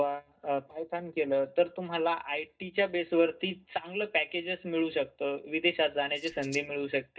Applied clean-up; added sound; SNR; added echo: neural mask model DeepFilterNet 3.